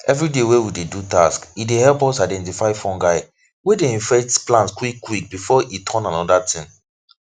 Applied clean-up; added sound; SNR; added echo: none; none; none; none.